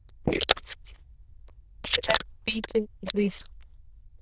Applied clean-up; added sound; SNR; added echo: neural diffusion model UNIVERSE++.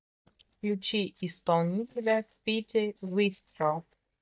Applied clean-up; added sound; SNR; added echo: neural mask model DeepFilterNet 3.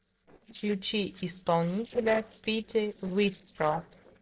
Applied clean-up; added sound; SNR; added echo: neural separator model SepFormer DNS4.